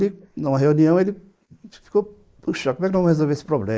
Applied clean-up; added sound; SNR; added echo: neural mask model Resemble Enhance denoiser.